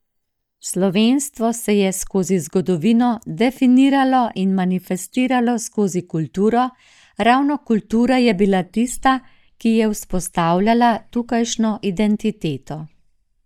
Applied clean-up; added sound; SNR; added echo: neural mask model DeepFilterNet 3.